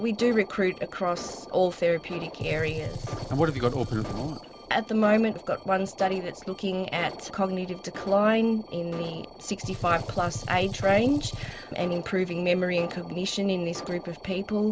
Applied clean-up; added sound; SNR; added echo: none; Alarm + Gunshot, gunfire; 11 dB; none.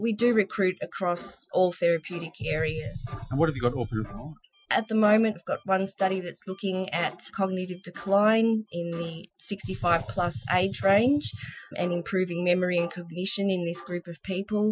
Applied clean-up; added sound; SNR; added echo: classical method Wiener filter.